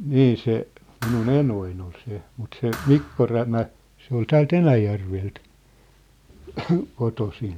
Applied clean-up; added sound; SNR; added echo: none; Thump, thud; 18 dB; none.